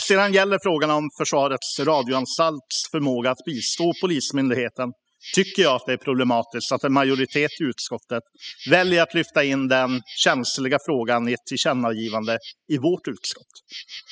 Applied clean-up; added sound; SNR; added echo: classical method spectral subtraction.